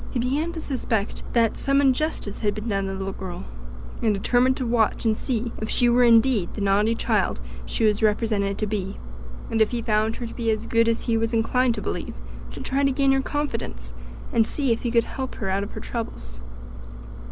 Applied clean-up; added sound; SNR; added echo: none; Engine; 3 dB; none.